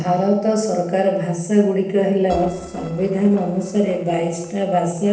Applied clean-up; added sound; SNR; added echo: neural separator model SepFormer DNS4.